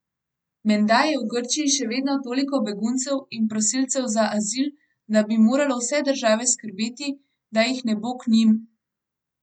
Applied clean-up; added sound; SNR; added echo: none; none; none; none.